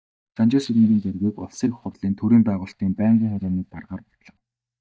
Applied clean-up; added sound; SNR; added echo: neural mask model DeepFilterNet 3.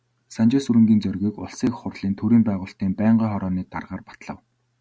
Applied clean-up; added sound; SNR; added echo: none; none; none; none.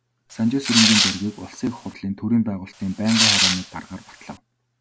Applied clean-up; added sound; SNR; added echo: none; Tearing; -1 dB; none.